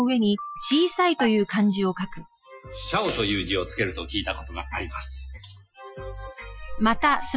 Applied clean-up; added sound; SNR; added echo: classical method Wiener filter.